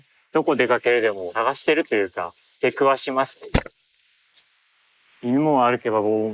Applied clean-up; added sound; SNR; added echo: neural mask model Resemble Enhance denoiser.